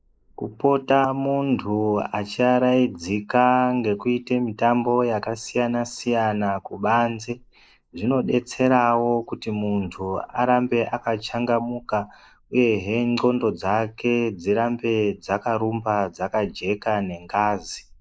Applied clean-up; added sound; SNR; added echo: neural mask model Resemble Enhance denoiser.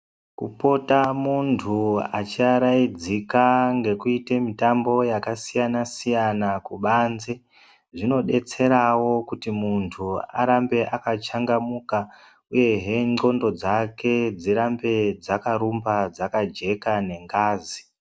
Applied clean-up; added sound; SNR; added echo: none; none; none; none.